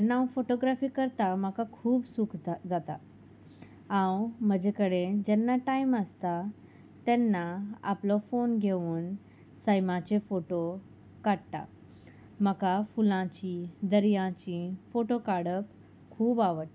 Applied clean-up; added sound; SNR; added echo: none; none; none; none.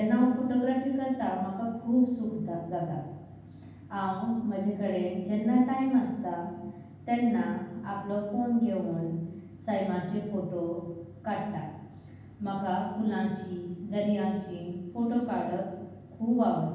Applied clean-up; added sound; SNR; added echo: none; none; none; reverberation time 1.2 s.